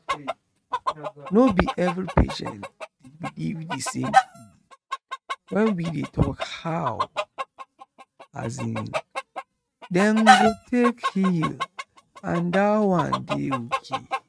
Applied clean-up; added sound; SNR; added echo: neural mask model RNNoise.